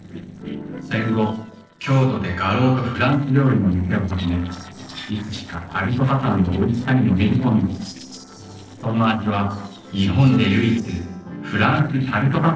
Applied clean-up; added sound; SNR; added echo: neural separator model SepFormer DNS4.